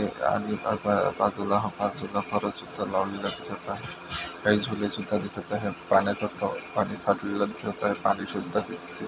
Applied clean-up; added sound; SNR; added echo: none; none; none; none.